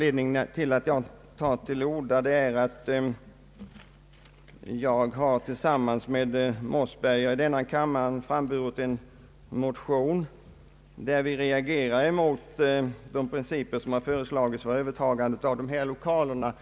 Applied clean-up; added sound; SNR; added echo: none; none; none; none.